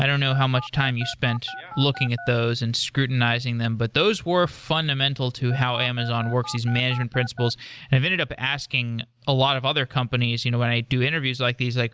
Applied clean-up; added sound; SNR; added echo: none; Telephone; 14 dB; none.